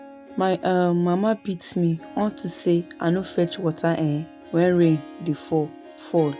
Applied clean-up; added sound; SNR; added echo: none; Harp; 19 dB; none.